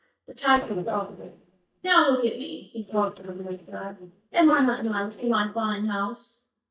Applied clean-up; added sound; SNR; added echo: neural mask model DeepFilterNet 3.